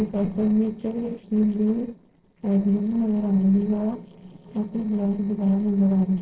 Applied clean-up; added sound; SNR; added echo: neural separator model SepFormer DNS4.